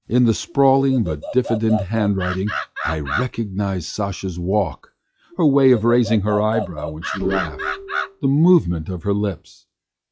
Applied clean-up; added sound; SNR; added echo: classical method log-MMSE.